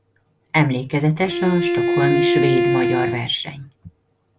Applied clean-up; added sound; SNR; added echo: none; Bowed string instrument; -3 dB; none.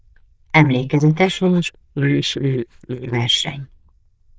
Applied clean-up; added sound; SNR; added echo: neural diffusion model UNIVERSE++.